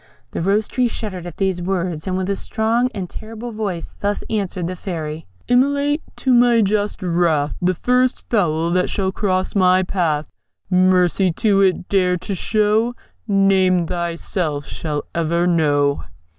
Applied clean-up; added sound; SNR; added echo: none; none; none; none.